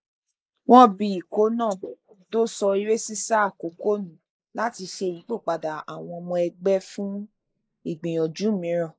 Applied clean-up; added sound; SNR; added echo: neural mask model Resemble Enhance denoiser.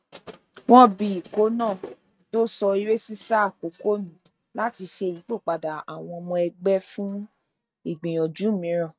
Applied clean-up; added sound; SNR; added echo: neural mask model RNNoise.